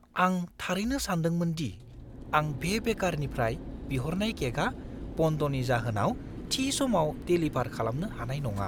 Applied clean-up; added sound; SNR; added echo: none; Mechanical fan; 11 dB; none.